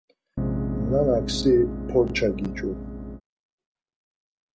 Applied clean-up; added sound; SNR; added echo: none; Piano; 3 dB; none.